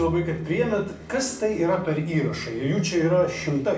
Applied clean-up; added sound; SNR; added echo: none; Musical instrument; 17 dB; reverberation time 0.3 s.